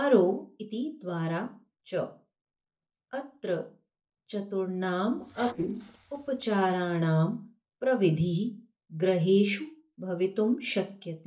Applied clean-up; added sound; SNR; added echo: neural separator model SepFormer DNS4.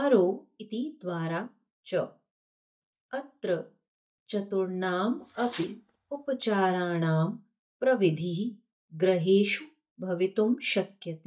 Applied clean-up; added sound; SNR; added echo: neural mask model DeepFilterNet 3.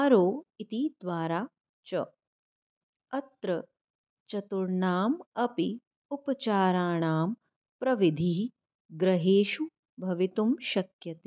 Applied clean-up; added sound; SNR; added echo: none; none; none; none.